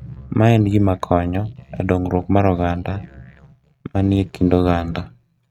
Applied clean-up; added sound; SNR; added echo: neural mask model RNNoise.